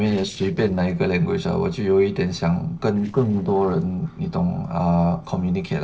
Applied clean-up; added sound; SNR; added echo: neural separator model SepFormer DNS4.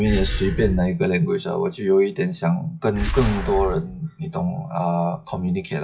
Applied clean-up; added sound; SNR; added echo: classical method WPE with log-MMSE.